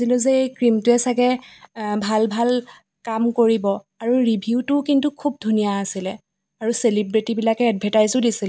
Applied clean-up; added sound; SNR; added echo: none; none; none; none.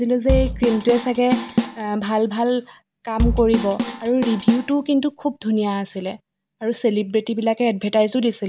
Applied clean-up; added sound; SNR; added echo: none; Drum kit; 3 dB; none.